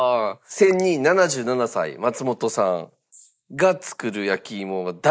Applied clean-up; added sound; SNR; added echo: neural mask model Resemble Enhance denoiser.